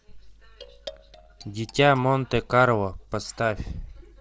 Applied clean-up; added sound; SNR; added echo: neural separator model SepFormer DNS4.